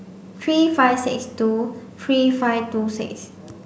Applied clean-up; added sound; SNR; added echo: none; none; none; none.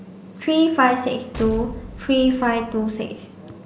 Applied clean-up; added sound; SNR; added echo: none; Explosion; 14 dB; none.